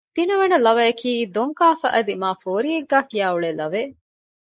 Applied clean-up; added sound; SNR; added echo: neural mask model Resemble Enhance denoiser.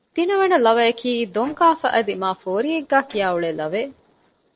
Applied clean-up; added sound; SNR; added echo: neural separator model SepFormer DNS4.